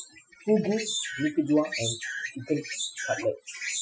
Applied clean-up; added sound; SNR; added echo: classical method Wiener filter.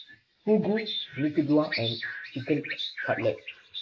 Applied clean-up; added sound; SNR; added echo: neural mask model Resemble Enhance denoiser.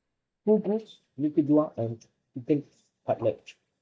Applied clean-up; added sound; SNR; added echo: neural mask model DeepFilterNet 3.